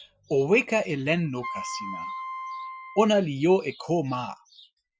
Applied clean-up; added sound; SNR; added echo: classical method Wiener filter.